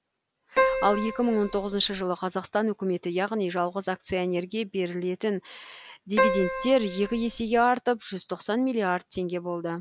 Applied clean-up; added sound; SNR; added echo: none; Keyboard (musical); 1 dB; none.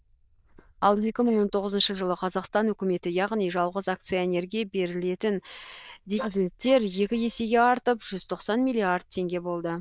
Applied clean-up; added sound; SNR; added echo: neural diffusion model UNIVERSE++.